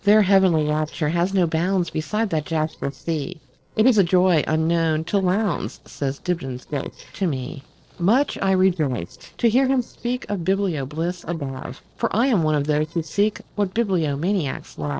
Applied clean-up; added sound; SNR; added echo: neural separator model SepFormer DNS4.